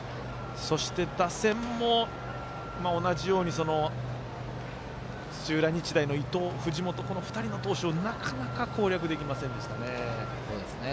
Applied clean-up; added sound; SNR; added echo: none; Wind instrument, woodwind instrument; 18 dB; none.